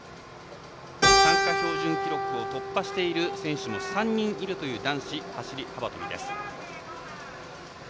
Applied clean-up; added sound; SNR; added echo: none; Keyboard (musical); -2 dB; none.